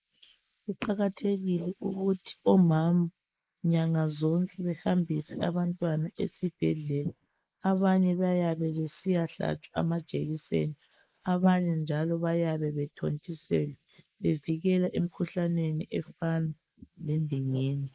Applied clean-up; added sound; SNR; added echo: neural mask model Resemble Enhance denoiser.